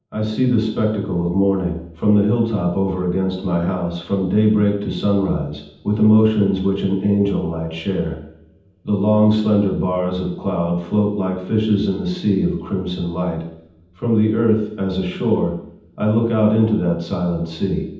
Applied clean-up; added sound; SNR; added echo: none; none; none; reverberation time 0.8 s.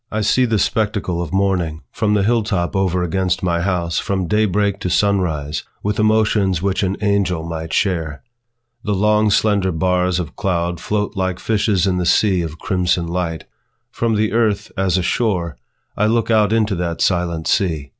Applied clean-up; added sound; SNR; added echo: none; none; none; none.